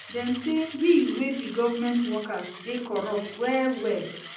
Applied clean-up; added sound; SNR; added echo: none; Mechanisms; 17 dB; reverberation time 0.6 s.